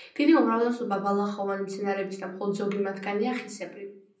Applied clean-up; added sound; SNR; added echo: none; none; none; reverberation time 0.6 s.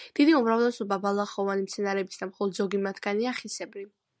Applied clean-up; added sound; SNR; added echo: none; none; none; none.